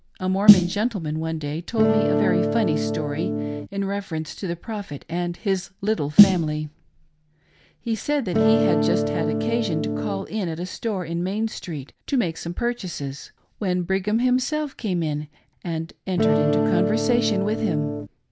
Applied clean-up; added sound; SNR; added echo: none; Electric guitar / Strum + Snare drum; -4 dB; none.